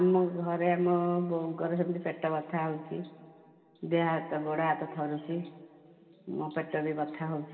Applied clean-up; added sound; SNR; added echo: none; none; none; reverberation time 2.0 s.